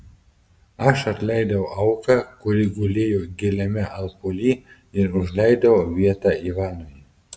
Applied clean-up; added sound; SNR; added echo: none; none; none; none.